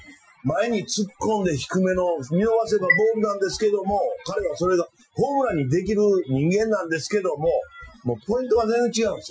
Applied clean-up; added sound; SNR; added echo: classical method Wiener filter.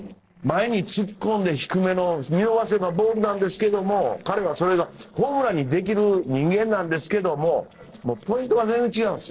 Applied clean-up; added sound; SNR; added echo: neural separator model SepFormer DNS4.